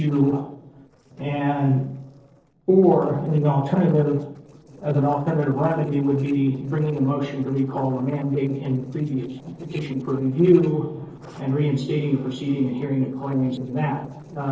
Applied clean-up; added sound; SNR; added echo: neural separator model SepFormer DNS4.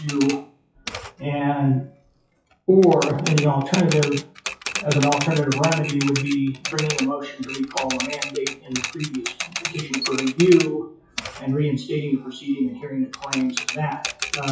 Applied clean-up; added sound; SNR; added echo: classical method WPE with log-MMSE.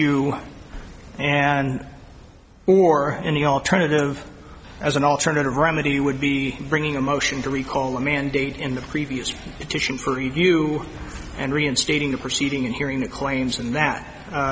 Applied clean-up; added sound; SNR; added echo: none; none; none; none.